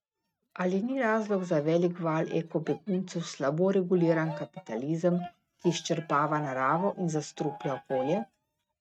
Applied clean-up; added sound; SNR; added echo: neural mask model RNNoise.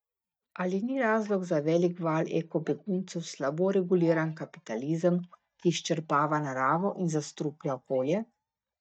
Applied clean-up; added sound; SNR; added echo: neural mask model DeepFilterNet 3.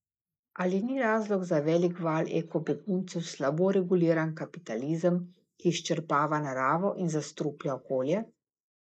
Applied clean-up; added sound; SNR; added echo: neural mask model Resemble Enhance denoiser.